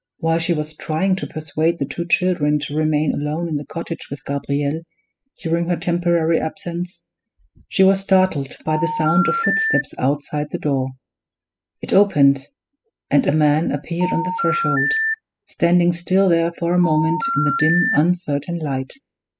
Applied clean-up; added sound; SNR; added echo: classical method spectral subtraction.